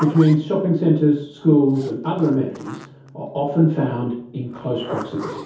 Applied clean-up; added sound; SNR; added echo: none; Zipper (clothing); 18 dB; reverberation time 0.6 s.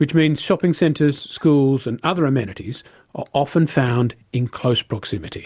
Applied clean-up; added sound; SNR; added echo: none; none; none; none.